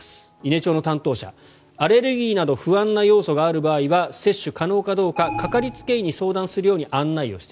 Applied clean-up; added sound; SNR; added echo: none; Alarm; 12 dB; none.